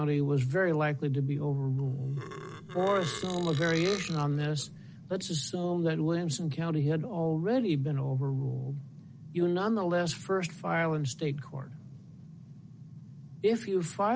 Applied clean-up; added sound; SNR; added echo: none; Burping, eructation; 12 dB; none.